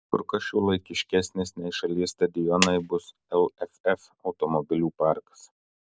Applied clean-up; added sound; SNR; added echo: none; Clapping; 6 dB; none.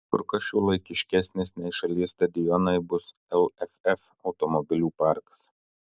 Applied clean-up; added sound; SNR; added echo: none; none; none; none.